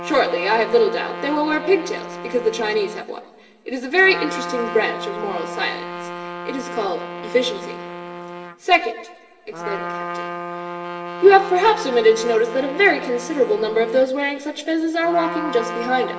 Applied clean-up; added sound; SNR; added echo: none; Trumpet; 10 dB; reverberation time 2.1 s.